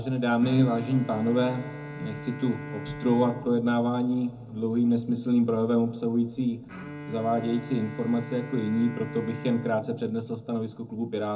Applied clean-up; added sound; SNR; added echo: none; Bowed string instrument; 14 dB; reverberation time 0.3 s.